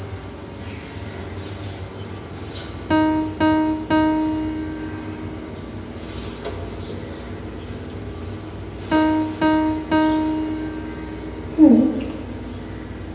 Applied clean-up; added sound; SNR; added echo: none; Piano; -1 dB; reverberation time 1.0 s.